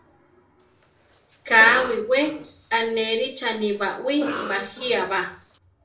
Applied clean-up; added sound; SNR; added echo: none; Cough; 13 dB; reverberation time 0.3 s.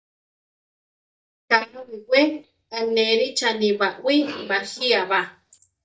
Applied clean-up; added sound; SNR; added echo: neural mask model DeepFilterNet 3.